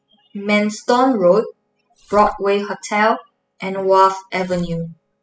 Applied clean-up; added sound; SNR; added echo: classical method spectral subtraction.